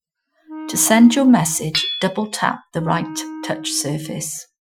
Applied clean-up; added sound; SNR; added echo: classical method Wiener filter.